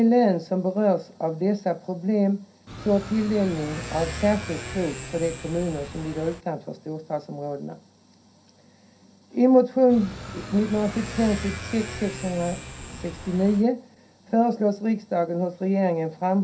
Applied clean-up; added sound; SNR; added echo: none; Motorcycle / Accelerating, revving, vroom; 11 dB; reverberation time 0.3 s.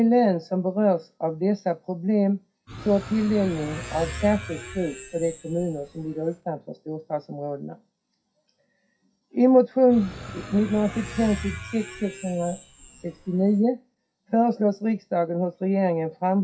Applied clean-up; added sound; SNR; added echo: classical method WPE with log-MMSE.